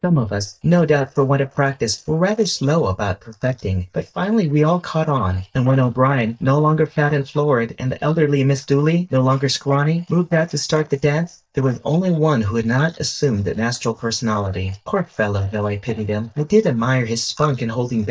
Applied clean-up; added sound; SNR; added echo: neural mask model DeepFilterNet 3.